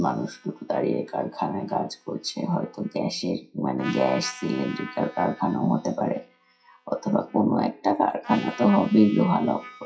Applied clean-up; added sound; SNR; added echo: classical method WPE with log-MMSE.